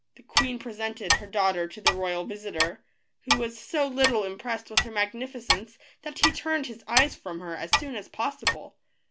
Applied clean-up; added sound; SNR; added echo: none; Clock; 0 dB; none.